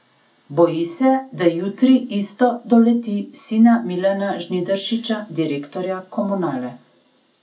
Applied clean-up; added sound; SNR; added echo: none; none; none; none.